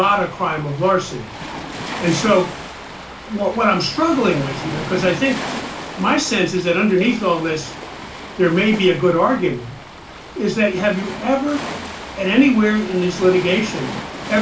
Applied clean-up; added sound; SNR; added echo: none; Waves, surf; 12 dB; reverberation time 0.3 s.